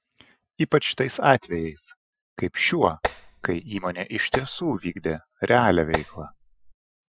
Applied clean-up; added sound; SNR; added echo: classical method Wiener filter.